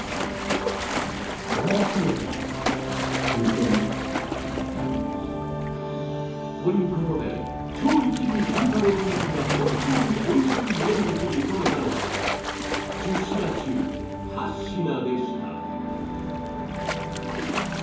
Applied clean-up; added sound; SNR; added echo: none; Splash, splatter; 5 dB; reverberation time 0.9 s.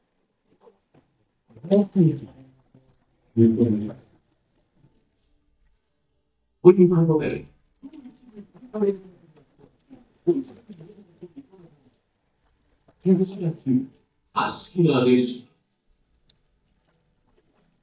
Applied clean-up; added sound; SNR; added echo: neural mask model DeepFilterNet 3.